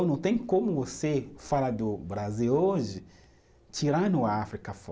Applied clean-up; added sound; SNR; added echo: none; none; none; none.